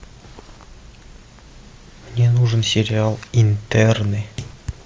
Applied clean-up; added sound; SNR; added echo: none; none; none; none.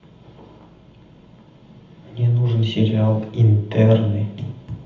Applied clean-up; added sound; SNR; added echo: none; none; none; reverberation time 0.8 s.